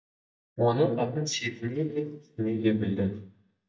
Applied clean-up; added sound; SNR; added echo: neural mask model DeepFilterNet 3.